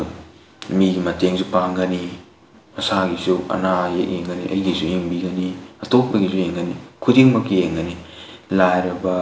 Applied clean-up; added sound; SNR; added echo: none; none; none; none.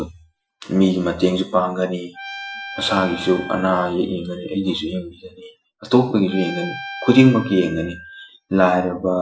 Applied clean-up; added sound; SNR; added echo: classical method Wiener filter.